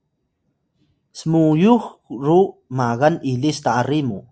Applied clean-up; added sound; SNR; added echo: none; none; none; none.